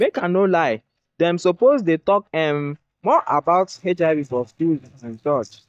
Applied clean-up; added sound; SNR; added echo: neural mask model DeepFilterNet 3.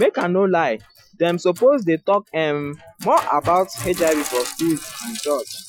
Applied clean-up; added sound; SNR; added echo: classical method Wiener filter.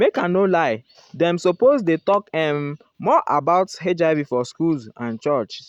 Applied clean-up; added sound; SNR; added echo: none; none; none; none.